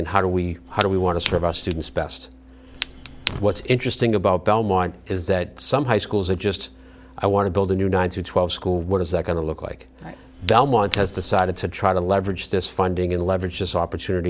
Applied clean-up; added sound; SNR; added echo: none; Fire; 13 dB; none.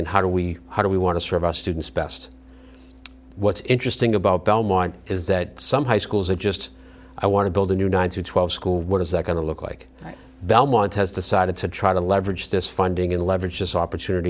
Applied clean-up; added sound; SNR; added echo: none; none; none; none.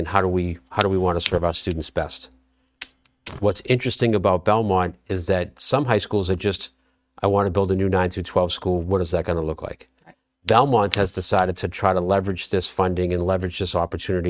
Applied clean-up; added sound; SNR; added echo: neural mask model RNNoise.